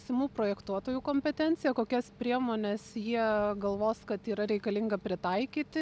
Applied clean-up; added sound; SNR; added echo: none; none; none; none.